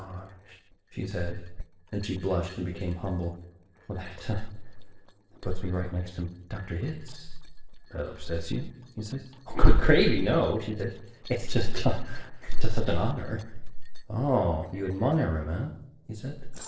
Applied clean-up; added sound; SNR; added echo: neural separator model SepFormer DNS4.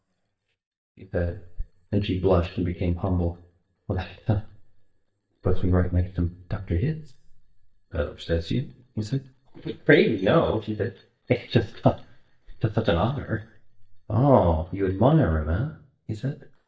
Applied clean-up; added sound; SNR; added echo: neural mask model DeepFilterNet 3.